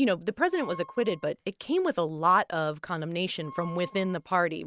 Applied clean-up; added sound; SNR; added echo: neural mask model RNNoise.